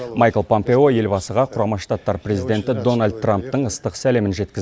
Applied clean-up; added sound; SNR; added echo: none; none; none; none.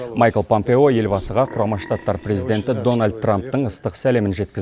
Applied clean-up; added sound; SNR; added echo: none; Burping, eructation; 19 dB; none.